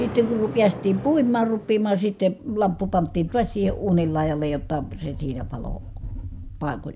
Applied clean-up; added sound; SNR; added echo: none; Thunder; 17 dB; none.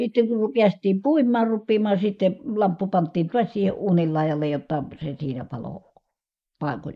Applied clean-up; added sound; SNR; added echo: neural mask model Resemble Enhance denoiser.